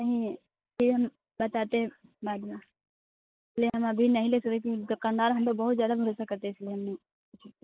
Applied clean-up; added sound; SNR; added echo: neural mask model Resemble Enhance denoiser.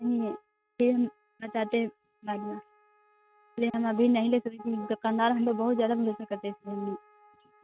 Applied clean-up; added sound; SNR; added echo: neural mask model RNNoise.